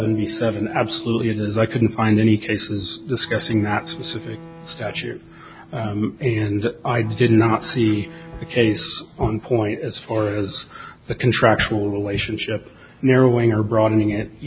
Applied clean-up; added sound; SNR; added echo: none; Bowed string instrument + Piano; 18 dB; none.